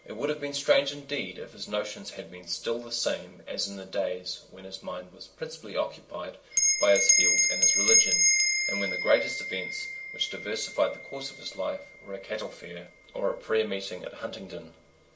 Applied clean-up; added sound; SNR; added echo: none; Bell; -1 dB; reverberation time 0.2 s.